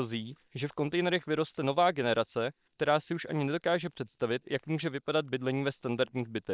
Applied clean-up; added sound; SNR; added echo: neural separator model SepFormer WHAM!.